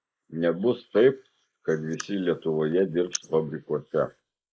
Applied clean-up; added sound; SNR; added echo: neural mask model Resemble Enhance denoiser.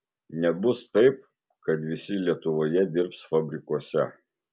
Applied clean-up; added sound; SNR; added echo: none; none; none; none.